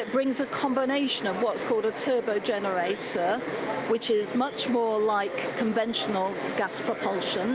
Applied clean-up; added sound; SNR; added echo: none; none; none; none.